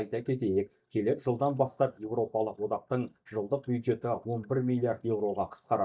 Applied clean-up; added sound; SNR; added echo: neural mask model DeepFilterNet 3.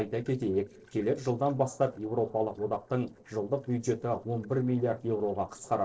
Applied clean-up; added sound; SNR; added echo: neural separator model SepFormer DNS4.